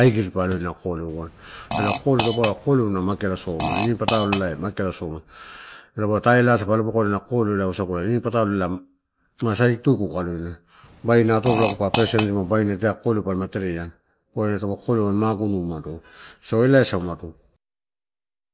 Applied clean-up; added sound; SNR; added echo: none; Fart; 5 dB; none.